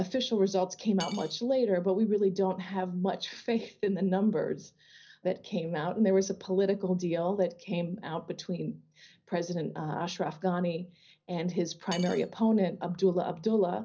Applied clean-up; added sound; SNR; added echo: none; Cutlery, silverware / Dishes, pots, and pans; 17 dB; reverberation time 0.5 s.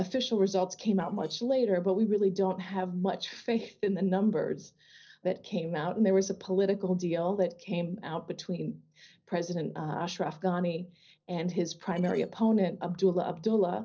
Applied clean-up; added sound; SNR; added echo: neural separator model SepFormer DNS4.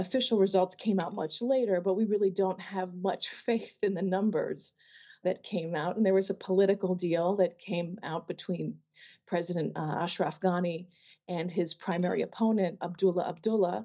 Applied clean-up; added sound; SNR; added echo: neural mask model DeepFilterNet 3.